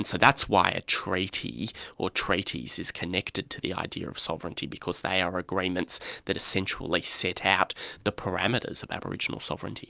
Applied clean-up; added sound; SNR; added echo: none; none; none; none.